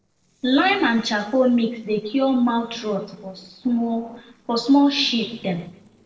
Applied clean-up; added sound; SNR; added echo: neural separator model SepFormer DNS4.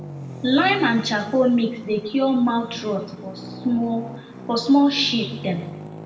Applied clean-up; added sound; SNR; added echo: none; Traffic noise, roadway noise; 14 dB; reverberation time 0.7 s.